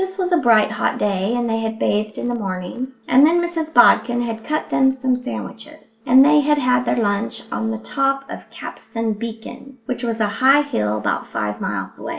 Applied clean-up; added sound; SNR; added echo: none; none; none; none.